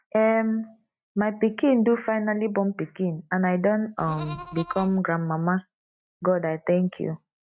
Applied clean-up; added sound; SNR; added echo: neural mask model RNNoise.